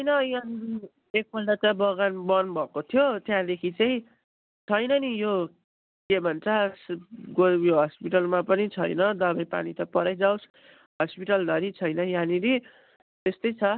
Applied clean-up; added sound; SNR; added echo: none; none; none; none.